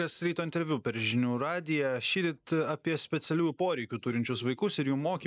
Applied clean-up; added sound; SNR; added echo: neural mask model Resemble Enhance denoiser.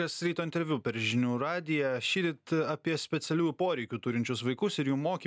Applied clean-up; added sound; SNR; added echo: none; none; none; none.